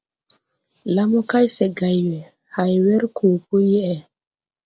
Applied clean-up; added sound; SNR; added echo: none; none; none; none.